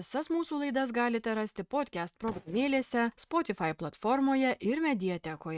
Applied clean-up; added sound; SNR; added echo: neural mask model RNNoise.